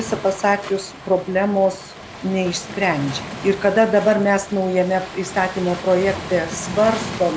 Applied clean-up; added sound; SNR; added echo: none; Waves, surf; 12 dB; none.